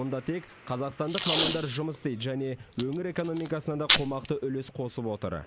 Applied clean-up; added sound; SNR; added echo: none; Packing tape, duct tape; -2 dB; none.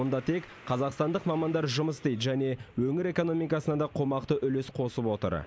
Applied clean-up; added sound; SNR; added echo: none; none; none; none.